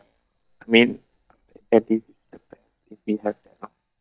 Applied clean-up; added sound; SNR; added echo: neural mask model DeepFilterNet 3.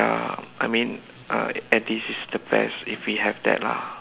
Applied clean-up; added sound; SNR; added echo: none; none; none; none.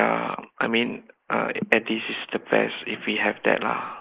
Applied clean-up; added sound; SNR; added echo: neural mask model Resemble Enhance denoiser.